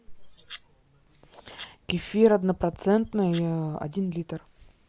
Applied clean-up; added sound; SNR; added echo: none; Domestic sounds, home sounds; 12 dB; none.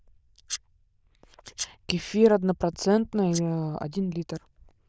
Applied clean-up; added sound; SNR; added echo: neural diffusion model UNIVERSE++.